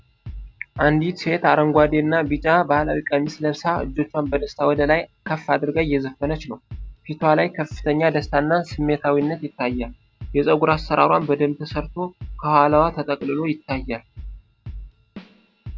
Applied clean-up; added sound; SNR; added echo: none; Drum / Drum kit; 16 dB; none.